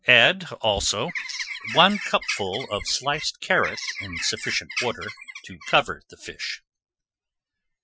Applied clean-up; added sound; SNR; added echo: classical method Wiener filter.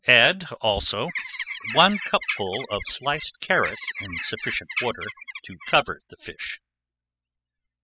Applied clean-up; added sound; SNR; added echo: classical method spectral subtraction.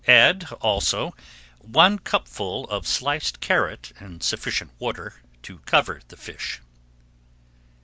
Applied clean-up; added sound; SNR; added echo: none; none; none; none.